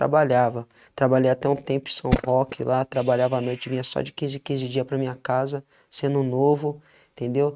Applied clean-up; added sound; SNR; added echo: neural mask model RNNoise.